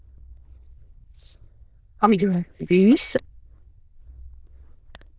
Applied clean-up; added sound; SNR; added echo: neural diffusion model UNIVERSE++.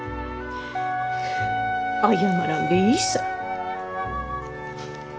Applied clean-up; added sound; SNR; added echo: none; Wind instrument, woodwind instrument; 1 dB; none.